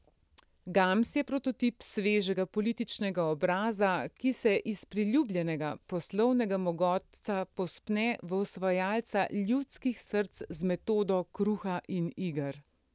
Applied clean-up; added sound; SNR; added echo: none; none; none; none.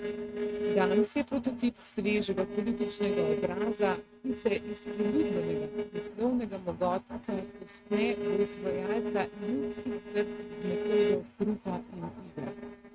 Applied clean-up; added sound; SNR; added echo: neural mask model RNNoise.